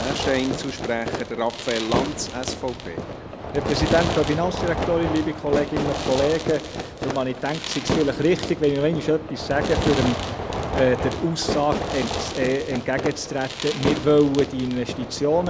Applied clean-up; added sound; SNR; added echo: none; Fireworks; 4 dB; none.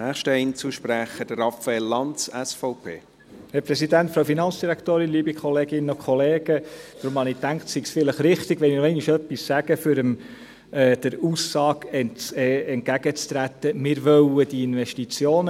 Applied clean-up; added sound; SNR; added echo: none; none; none; none.